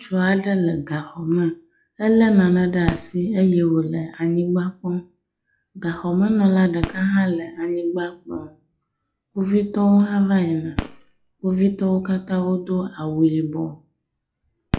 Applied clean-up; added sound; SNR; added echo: classical method log-MMSE.